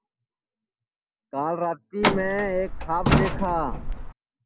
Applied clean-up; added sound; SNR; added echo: none; Truck; -4 dB; none.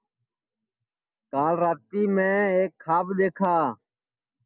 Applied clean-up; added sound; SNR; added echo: none; none; none; none.